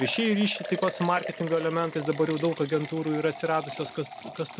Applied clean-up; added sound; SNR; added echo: none; Liquid; 12 dB; none.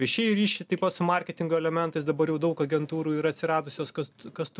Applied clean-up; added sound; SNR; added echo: none; none; none; none.